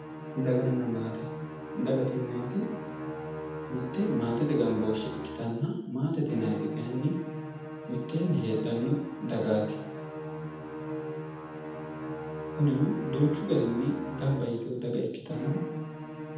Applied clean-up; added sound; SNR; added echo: none; Musical instrument; 6 dB; reverberation time 0.8 s.